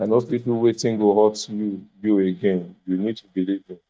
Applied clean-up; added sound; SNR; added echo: neural mask model DeepFilterNet 3.